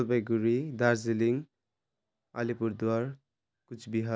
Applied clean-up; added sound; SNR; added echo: none; none; none; none.